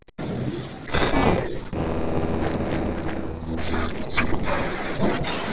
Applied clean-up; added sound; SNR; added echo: neural separator model SepFormer DNS4.